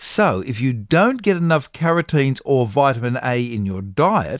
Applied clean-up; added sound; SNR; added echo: none; none; none; none.